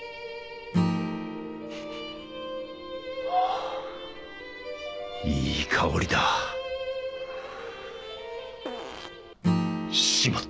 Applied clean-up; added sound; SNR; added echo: none; Acoustic guitar / Strum; 4 dB; none.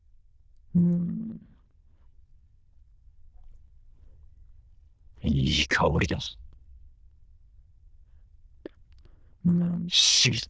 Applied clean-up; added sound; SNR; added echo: neural diffusion model UNIVERSE++.